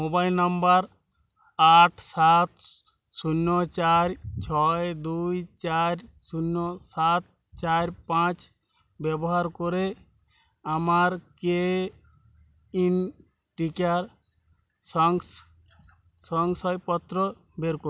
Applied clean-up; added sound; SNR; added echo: none; none; none; none.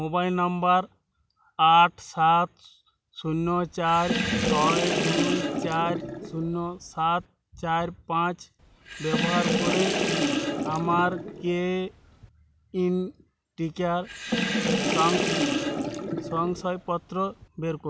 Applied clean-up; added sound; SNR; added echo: none; Sink (filling or washing) / Water; 1 dB; none.